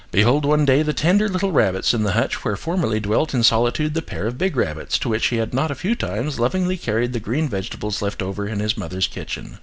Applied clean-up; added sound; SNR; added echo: none; none; none; none.